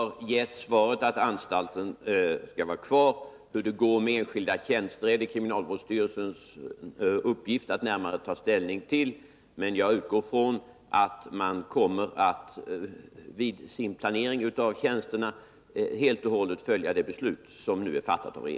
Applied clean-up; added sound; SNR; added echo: none; none; none; none.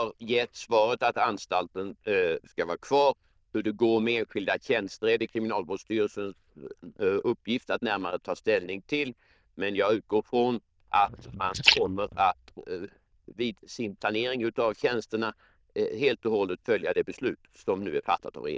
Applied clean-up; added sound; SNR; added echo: neural diffusion model UNIVERSE++.